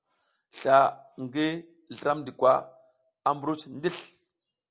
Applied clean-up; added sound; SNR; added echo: none; none; none; none.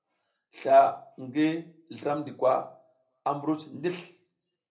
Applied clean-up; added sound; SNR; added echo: none; none; none; reverberation time 0.3 s.